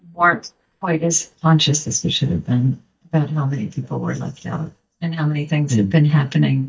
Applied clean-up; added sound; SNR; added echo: neural mask model DeepFilterNet 3.